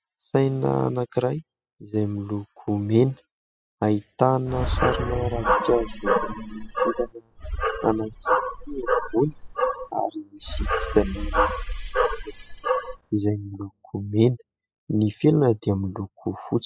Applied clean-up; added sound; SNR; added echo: classical method spectral subtraction.